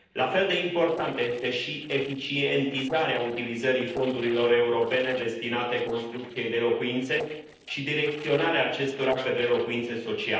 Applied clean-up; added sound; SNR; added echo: neural separator model SepFormer DNS4.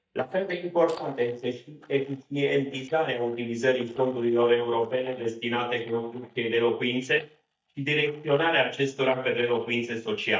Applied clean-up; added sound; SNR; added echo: neural mask model DeepFilterNet 3.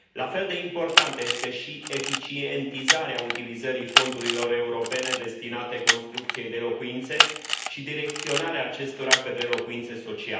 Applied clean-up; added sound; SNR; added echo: none; Camera; -2 dB; reverberation time 0.9 s.